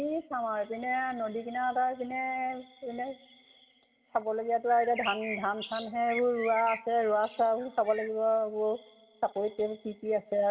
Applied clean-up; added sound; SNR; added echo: none; Bird; 12 dB; reverberation time 1.0 s.